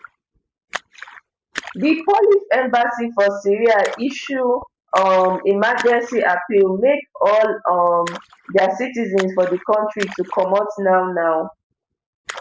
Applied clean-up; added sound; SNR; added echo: none; Splash, splatter; 19 dB; none.